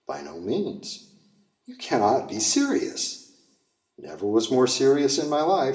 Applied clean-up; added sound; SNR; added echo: none; none; none; reverberation time 0.8 s.